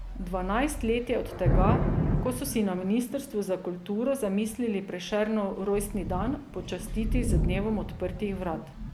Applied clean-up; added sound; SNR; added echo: none; Thunder / Rain; 1 dB; none.